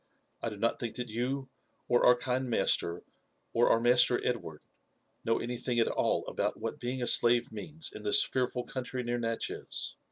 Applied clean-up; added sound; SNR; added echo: none; none; none; none.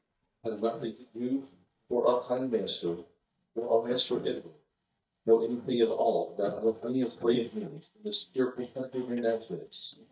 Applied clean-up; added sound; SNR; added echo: neural mask model DeepFilterNet 3.